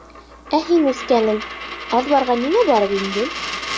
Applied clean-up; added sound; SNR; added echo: none; Coin (dropping); 10 dB; none.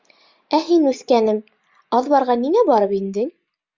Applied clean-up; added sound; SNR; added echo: none; none; none; none.